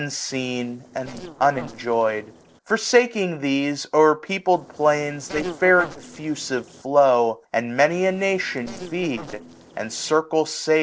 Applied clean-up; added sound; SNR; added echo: neural separator model SepFormer DNS4.